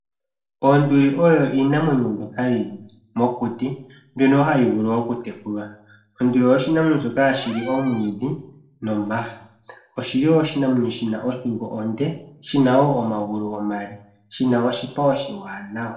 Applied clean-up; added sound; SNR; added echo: neural separator model SepFormer DNS4.